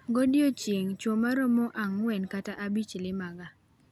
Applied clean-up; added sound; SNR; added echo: none; none; none; none.